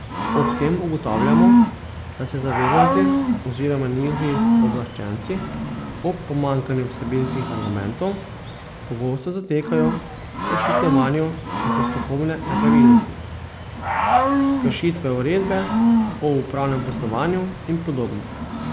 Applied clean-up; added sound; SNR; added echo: none; Cricket / Growling; -3 dB; none.